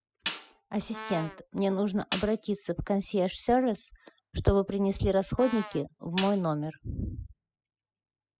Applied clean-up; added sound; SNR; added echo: classical method spectral subtraction.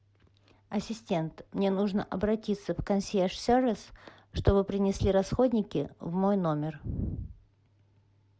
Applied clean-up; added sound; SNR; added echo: none; none; none; none.